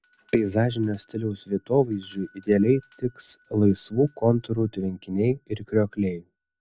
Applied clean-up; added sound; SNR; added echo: none; Doorbell; 20 dB; none.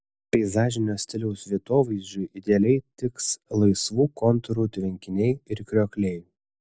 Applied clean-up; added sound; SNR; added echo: none; none; none; none.